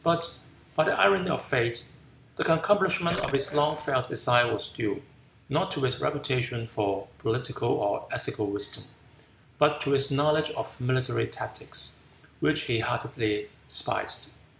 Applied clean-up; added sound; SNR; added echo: none; Burping, eructation; 10 dB; none.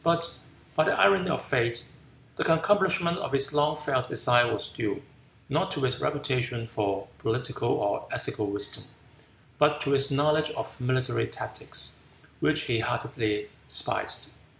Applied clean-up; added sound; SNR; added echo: none; none; none; none.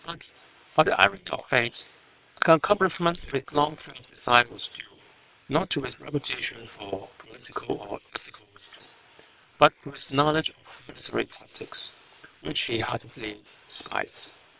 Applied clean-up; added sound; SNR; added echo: neural separator model SepFormer WHAM!.